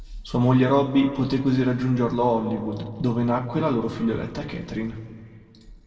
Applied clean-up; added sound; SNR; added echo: none; none; none; reverberation time 1.9 s.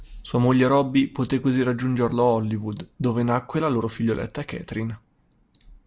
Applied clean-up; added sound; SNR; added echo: none; none; none; none.